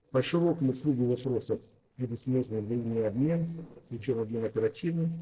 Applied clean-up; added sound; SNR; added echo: neural separator model SepFormer DNS4.